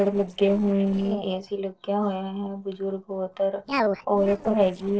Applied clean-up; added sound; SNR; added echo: neural separator model SepFormer DNS4.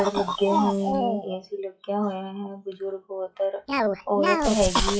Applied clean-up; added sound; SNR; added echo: classical method WPE with log-MMSE.